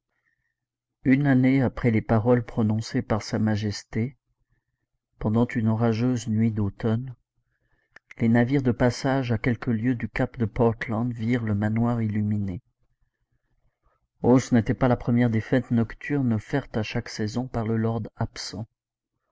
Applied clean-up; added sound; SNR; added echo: none; none; none; none.